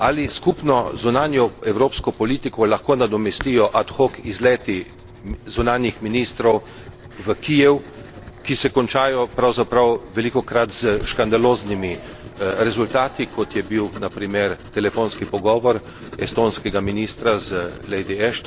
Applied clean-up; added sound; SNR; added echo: none; Writing; 16 dB; none.